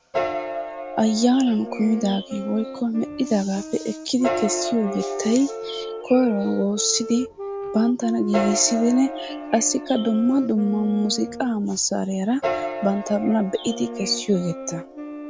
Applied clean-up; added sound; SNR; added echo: none; Piano + Wind instrument, woodwind instrument; 8 dB; none.